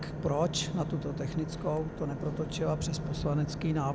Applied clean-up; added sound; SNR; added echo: none; Engine / Boat, Water vehicle; 4 dB; none.